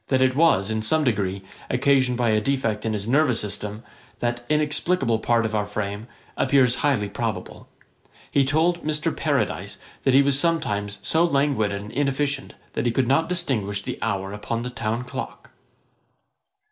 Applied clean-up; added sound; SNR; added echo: none; none; none; none.